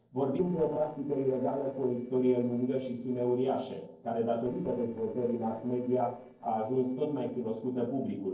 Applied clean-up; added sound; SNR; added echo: neural separator model SepFormer DNS4.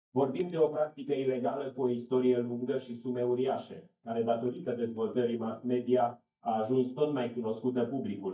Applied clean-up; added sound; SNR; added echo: neural mask model DeepFilterNet 3.